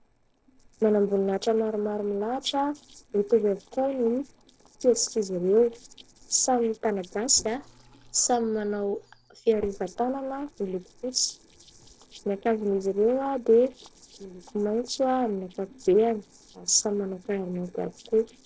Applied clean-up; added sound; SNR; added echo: neural separator model SepFormer DNS4.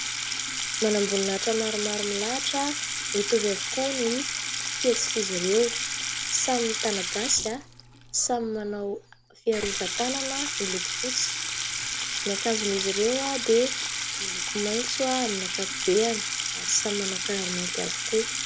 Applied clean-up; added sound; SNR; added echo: none; Sink (filling or washing) / Water tap, faucet; 2 dB; none.